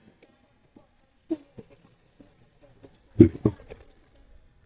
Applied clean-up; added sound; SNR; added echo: neural mask model DeepFilterNet 3.